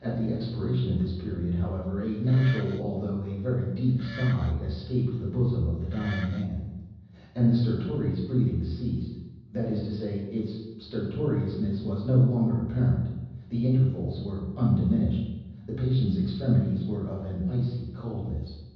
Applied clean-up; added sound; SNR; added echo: none; Wood; 16 dB; reverberation time 1.1 s.